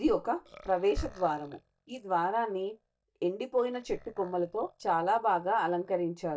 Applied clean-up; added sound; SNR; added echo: neural mask model DeepFilterNet 3.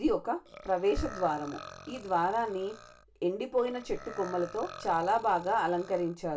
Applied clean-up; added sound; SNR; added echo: none; Burping, eructation; 17 dB; reverberation time 0.2 s.